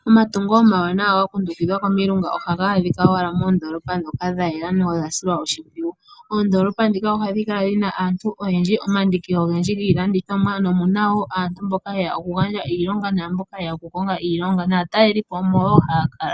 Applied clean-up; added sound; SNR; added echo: none; none; none; none.